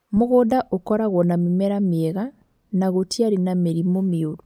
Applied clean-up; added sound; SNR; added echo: none; none; none; none.